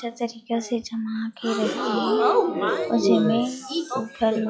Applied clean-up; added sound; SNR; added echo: classical method log-MMSE.